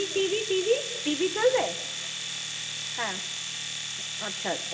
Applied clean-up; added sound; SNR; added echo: none; Domestic sounds, home sounds; 3 dB; reverberation time 1.3 s.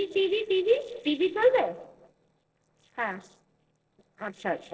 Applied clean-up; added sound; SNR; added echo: neural separator model SepFormer DNS4.